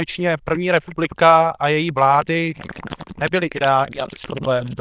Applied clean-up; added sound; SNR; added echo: neural diffusion model UNIVERSE++.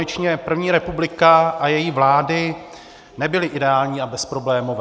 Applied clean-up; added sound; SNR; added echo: none; none; none; none.